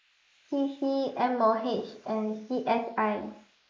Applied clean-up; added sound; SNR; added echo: neural mask model Resemble Enhance denoiser.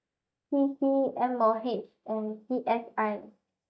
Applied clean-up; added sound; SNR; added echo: neural mask model DeepFilterNet 3.